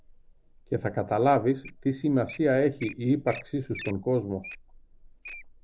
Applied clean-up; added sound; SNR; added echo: none; Wild animals; 18 dB; none.